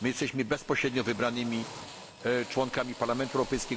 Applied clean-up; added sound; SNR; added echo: none; Drill; 15 dB; none.